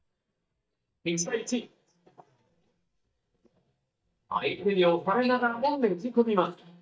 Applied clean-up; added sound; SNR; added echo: neural mask model DeepFilterNet 3.